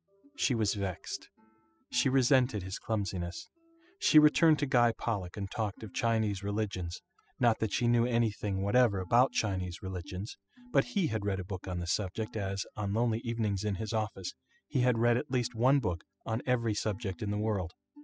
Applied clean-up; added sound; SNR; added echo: classical method spectral subtraction.